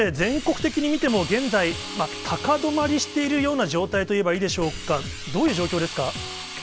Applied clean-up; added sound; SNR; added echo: none; Hiss; 12 dB; none.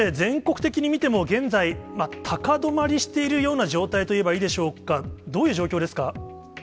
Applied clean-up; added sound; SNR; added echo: none; none; none; none.